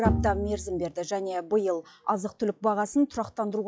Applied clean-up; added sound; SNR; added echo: classical method log-MMSE.